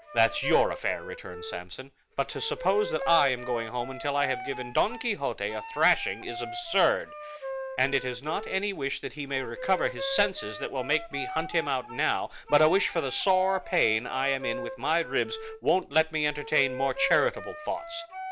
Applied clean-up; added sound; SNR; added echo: none; Wind instrument, woodwind instrument; 11 dB; none.